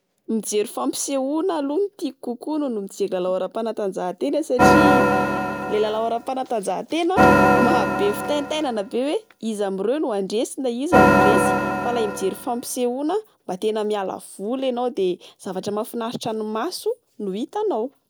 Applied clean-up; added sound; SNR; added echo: none; Organ; -5 dB; none.